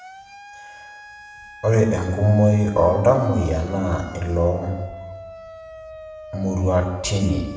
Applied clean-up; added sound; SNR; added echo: none; Siren; 18 dB; reverberation time 1.1 s.